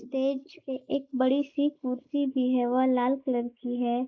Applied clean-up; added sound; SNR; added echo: neural mask model Resemble Enhance denoiser.